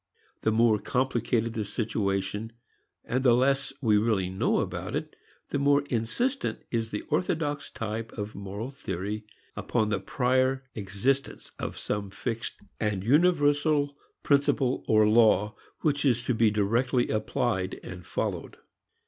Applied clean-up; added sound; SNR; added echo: none; none; none; none.